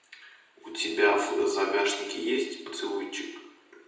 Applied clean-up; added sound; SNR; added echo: none; none; none; reverberation time 0.9 s.